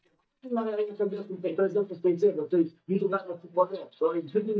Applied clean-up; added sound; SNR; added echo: neural mask model DeepFilterNet 3.